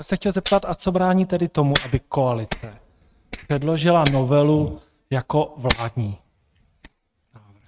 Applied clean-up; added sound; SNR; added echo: neural mask model RNNoise.